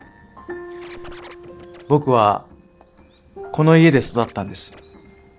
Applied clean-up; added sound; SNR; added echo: neural separator model SepFormer DNS4.